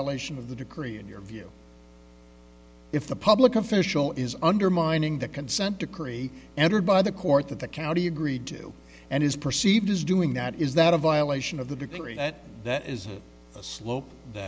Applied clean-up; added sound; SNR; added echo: none; none; none; none.